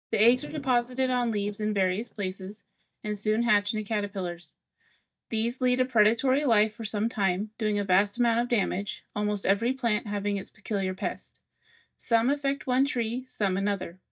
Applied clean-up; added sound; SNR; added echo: neural mask model DeepFilterNet 3.